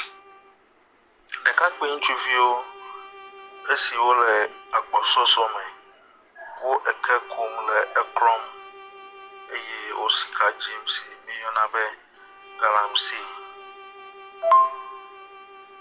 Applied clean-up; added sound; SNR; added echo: none; Bowed string instrument; 19 dB; none.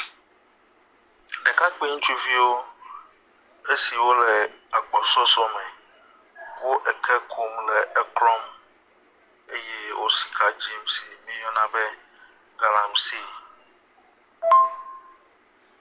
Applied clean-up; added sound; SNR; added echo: none; none; none; none.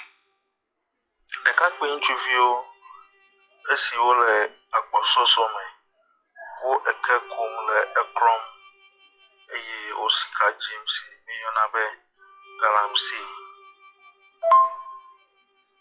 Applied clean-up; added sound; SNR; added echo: classical method log-MMSE.